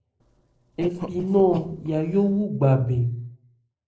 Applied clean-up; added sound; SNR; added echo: neural separator model SepFormer DNS4.